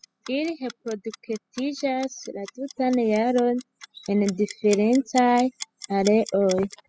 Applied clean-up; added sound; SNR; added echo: classical method spectral subtraction.